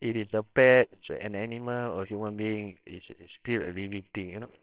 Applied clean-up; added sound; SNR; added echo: neural separator model SepFormer WHAMR!.